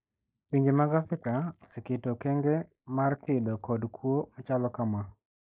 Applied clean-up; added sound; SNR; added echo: neural mask model Resemble Enhance denoiser.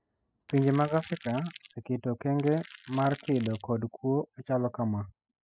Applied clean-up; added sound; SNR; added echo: classical method spectral subtraction.